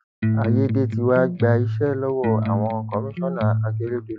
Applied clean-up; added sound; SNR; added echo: classical method log-MMSE.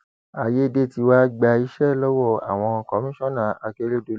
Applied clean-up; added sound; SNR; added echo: none; none; none; none.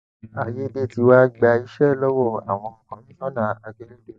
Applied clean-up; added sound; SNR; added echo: neural mask model DeepFilterNet 3.